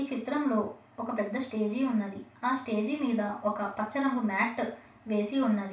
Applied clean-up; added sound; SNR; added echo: none; none; none; reverberation time 0.3 s.